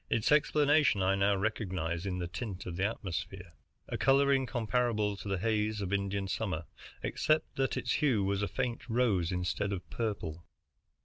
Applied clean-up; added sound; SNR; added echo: none; none; none; none.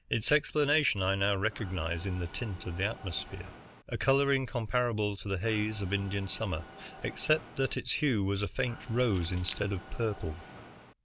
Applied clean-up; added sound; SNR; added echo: none; Mechanisms + Keys jangling; 16 dB; none.